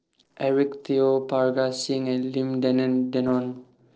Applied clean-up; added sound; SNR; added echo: neural separator model SepFormer DNS4.